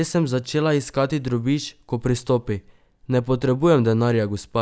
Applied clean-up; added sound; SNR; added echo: none; none; none; none.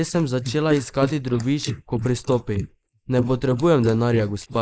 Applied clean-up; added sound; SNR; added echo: neural mask model Resemble Enhance denoiser.